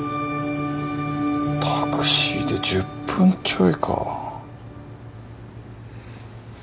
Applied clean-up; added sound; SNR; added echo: none; none; none; none.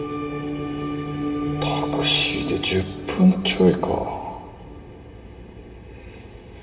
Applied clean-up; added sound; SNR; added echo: none; none; none; reverberation time 1.6 s.